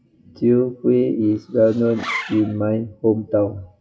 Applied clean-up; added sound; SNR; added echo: classical method WPE with log-MMSE.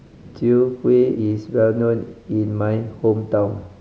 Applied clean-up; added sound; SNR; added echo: none; none; none; none.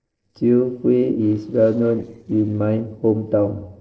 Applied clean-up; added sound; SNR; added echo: neural separator model SepFormer DNS4.